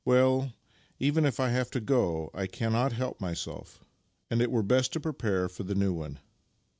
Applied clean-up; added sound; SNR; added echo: none; none; none; none.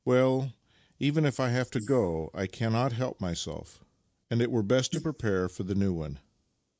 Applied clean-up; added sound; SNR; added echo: neural mask model Resemble Enhance denoiser.